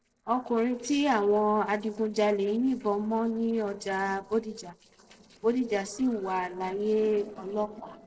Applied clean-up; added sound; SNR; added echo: neural separator model SepFormer DNS4.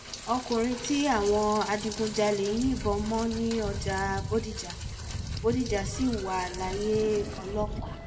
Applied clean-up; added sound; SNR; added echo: none; Rain; 7 dB; reverberation time 1.3 s.